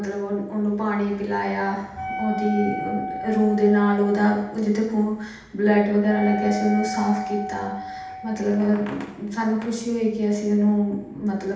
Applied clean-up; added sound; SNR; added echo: none; Wind instrument, woodwind instrument; 9 dB; reverberation time 0.8 s.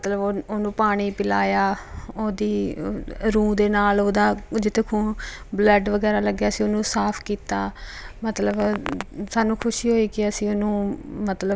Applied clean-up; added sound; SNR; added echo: none; none; none; none.